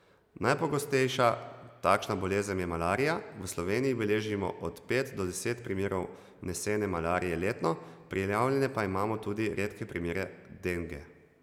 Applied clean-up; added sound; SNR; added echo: none; none; none; none.